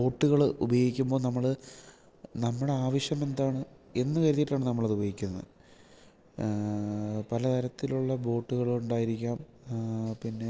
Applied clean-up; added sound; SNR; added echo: none; none; none; none.